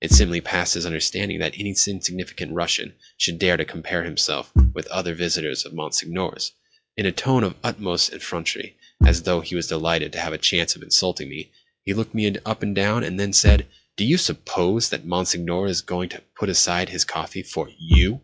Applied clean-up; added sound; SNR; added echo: classical method log-MMSE.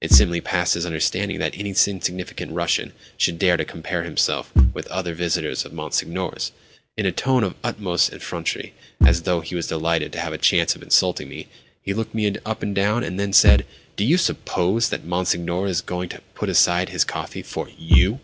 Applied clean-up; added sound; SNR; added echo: none; Bass drum / Thump, thud; 3 dB; none.